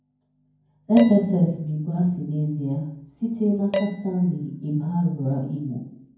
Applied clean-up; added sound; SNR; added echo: none; Dishes, pots, and pans; 12 dB; reverberation time 0.9 s.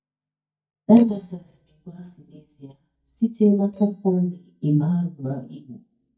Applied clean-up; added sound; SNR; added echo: neural mask model DeepFilterNet 3.